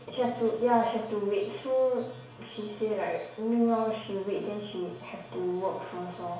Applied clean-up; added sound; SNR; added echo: none; none; none; reverberation time 0.6 s.